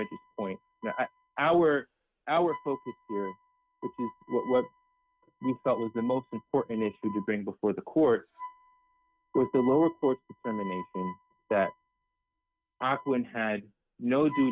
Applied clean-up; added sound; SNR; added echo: neural mask model RNNoise.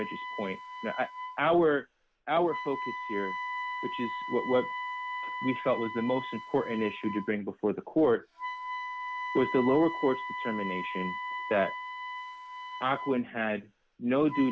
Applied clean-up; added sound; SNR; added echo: none; Wind instrument, woodwind instrument; 8 dB; none.